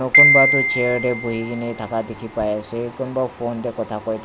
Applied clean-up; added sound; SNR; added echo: none; Marimba, xylophone; -2 dB; none.